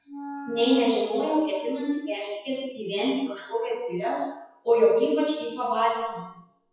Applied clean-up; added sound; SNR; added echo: classical method WPE with log-MMSE.